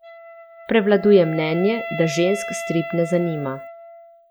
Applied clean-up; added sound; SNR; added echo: none; Wind instrument, woodwind instrument; 12 dB; none.